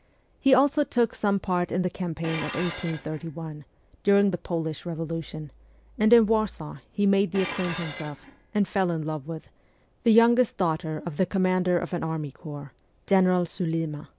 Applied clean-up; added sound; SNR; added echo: none; Dishes, pots, and pans; 15 dB; none.